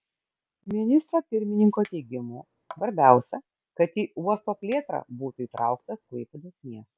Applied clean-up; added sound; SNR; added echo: none; Chink, clink; 18 dB; none.